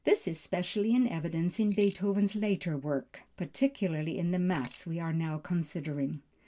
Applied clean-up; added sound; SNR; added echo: neural mask model Resemble Enhance denoiser.